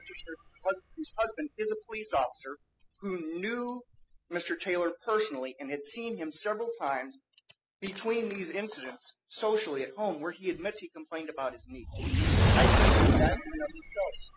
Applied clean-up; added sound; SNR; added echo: classical method spectral subtraction.